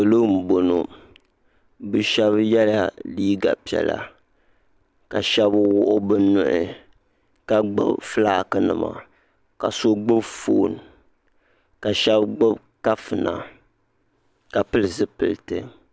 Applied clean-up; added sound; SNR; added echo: none; none; none; none.